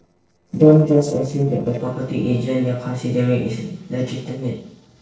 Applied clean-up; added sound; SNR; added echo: neural separator model SepFormer DNS4.